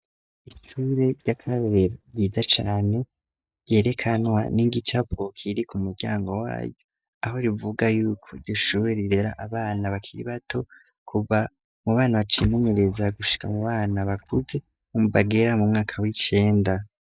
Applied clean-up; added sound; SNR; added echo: neural mask model DeepFilterNet 3.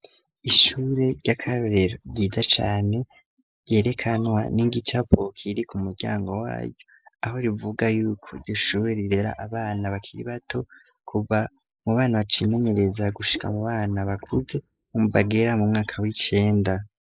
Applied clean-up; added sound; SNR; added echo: neural mask model Resemble Enhance denoiser.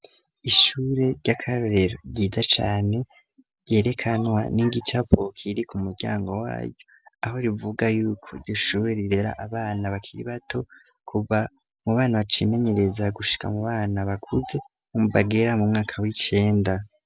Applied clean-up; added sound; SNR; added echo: none; none; none; none.